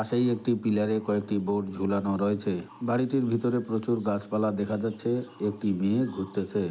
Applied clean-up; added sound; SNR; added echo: none; none; none; none.